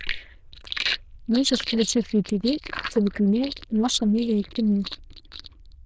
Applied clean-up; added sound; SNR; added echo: neural diffusion model UNIVERSE++.